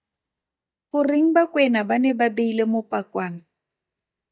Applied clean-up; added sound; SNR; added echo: neural mask model DeepFilterNet 3.